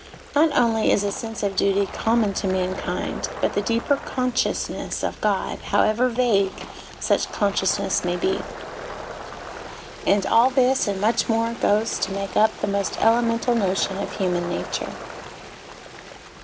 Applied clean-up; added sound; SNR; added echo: none; Fill (with liquid) + Stream; 13 dB; none.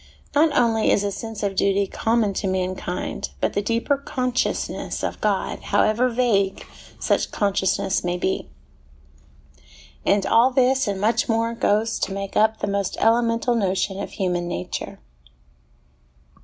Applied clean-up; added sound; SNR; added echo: none; none; none; none.